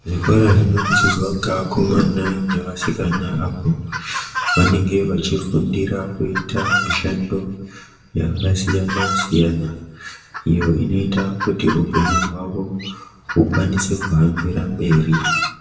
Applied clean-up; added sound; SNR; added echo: none; Chicken, rooster; 8 dB; reverberation time 1.0 s.